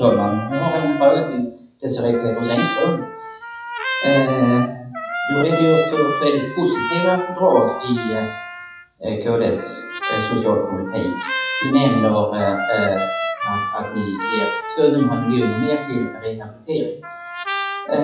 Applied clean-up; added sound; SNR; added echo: classical method WPE with log-MMSE.